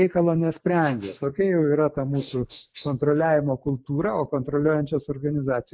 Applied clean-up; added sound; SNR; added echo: neural mask model Resemble Enhance denoiser.